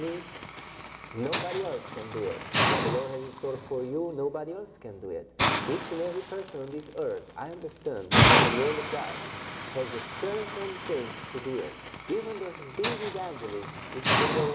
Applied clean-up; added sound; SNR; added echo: none; Hiss; -5 dB; reverberation time 1.2 s.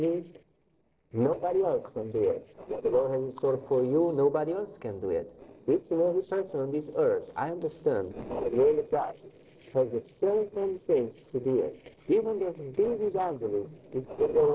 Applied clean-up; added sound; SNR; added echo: neural separator model SepFormer DNS4.